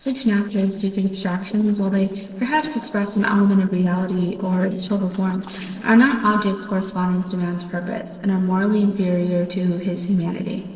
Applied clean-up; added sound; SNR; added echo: neural separator model SepFormer DNS4.